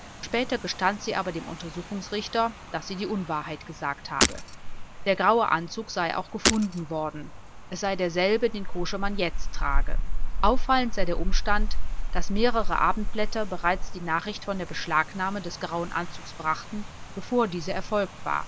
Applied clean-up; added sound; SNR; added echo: none; Shatter + Rain; -2 dB; none.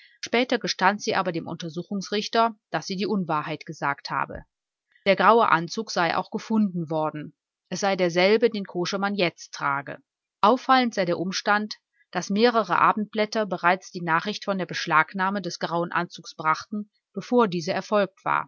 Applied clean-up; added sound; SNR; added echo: none; none; none; none.